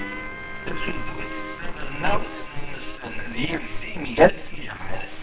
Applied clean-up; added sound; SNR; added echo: neural separator model SepFormer WHAMR!.